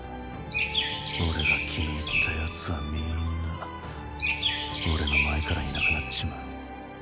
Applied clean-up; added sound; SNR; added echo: none; Chirp, tweet; -2 dB; none.